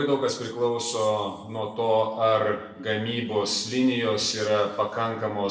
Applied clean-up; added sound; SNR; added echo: none; none; none; reverberation time 0.8 s.